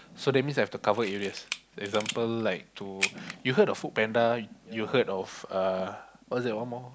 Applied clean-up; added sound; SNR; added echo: none; Camera; 10 dB; none.